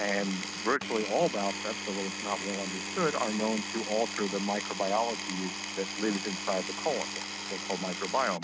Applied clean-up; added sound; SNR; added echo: none; Power tool; 5 dB; none.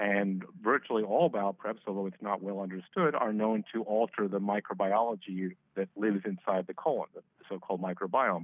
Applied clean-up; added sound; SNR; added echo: none; none; none; none.